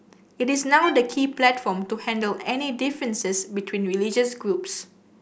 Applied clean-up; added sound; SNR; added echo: none; Bowed string instrument; 19 dB; none.